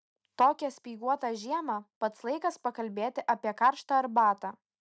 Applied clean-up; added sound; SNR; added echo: none; none; none; none.